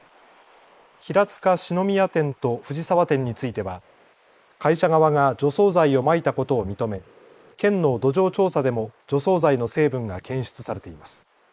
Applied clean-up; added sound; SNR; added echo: neural mask model Resemble Enhance denoiser.